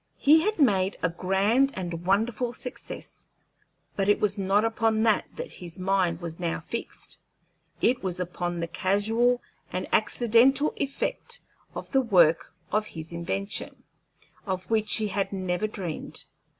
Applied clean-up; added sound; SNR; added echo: none; none; none; none.